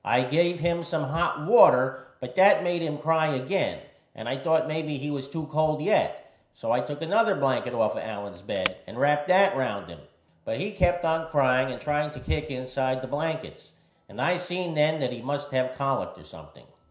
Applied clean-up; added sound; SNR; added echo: none; Wood; 11 dB; reverberation time 0.5 s.